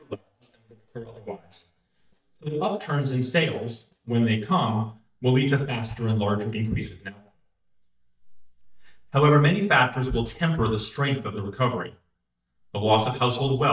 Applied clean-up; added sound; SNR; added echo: neural mask model DeepFilterNet 3.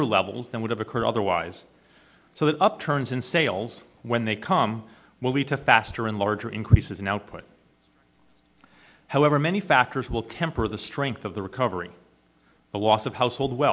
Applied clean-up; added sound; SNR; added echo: none; none; none; none.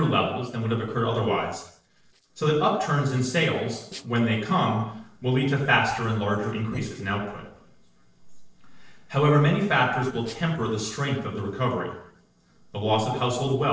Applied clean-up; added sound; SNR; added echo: neural separator model SepFormer DNS4.